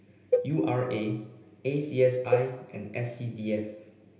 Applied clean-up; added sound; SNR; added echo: none; Cowbell; 3 dB; reverberation time 0.8 s.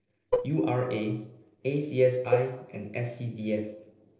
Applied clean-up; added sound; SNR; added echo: neural separator model SepFormer DNS4.